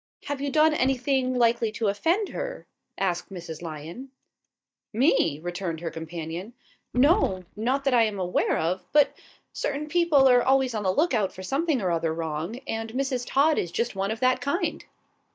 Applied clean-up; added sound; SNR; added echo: neural mask model DeepFilterNet 3.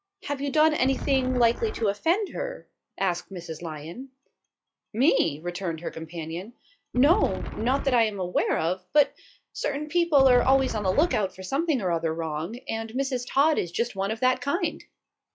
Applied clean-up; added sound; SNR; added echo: classical method log-MMSE.